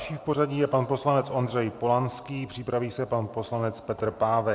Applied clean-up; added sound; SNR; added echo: none; none; none; none.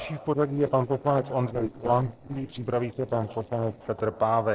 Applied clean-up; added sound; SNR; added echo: neural separator model SepFormer DNS4.